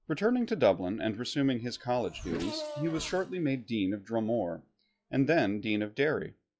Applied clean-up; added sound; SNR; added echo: classical method log-MMSE.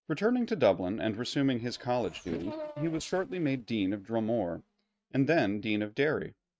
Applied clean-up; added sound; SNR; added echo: neural mask model RNNoise.